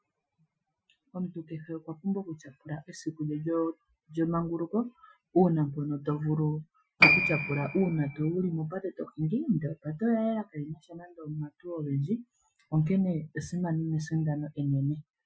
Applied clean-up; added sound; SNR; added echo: classical method Wiener filter.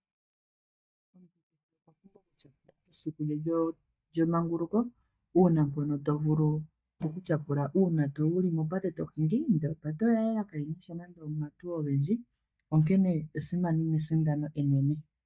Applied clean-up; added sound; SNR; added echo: neural mask model DeepFilterNet 3.